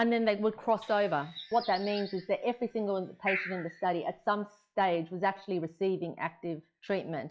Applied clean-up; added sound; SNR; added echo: classical method log-MMSE.